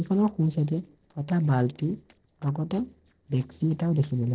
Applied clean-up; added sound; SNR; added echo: neural separator model SepFormer DNS4.